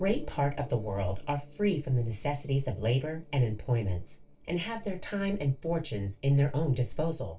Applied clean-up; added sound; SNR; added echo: neural separator model SepFormer DNS4.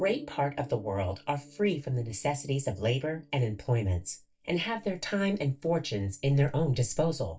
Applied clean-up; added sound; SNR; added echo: neural mask model DeepFilterNet 3.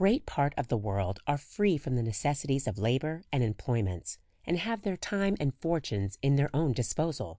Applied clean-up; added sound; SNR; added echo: none; none; none; none.